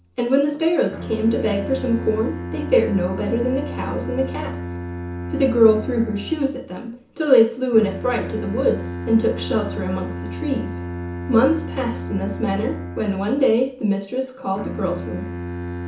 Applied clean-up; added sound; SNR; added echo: none; Bowed string instrument; 9 dB; reverberation time 0.7 s.